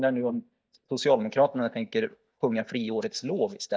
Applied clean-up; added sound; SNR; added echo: neural mask model DeepFilterNet 3.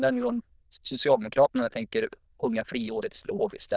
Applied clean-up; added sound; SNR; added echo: neural diffusion model UNIVERSE++.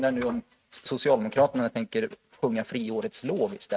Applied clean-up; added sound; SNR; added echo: neural mask model RNNoise.